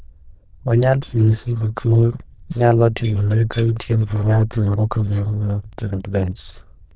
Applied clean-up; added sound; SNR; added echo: neural diffusion model UNIVERSE++.